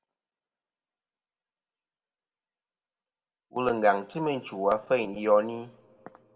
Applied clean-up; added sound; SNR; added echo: none; none; none; reverberation time 1.0 s.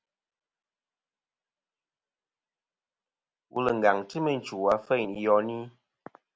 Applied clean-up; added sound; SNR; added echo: none; none; none; none.